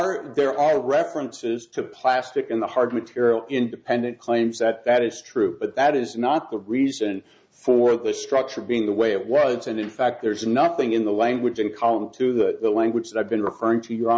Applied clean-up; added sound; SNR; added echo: none; none; none; none.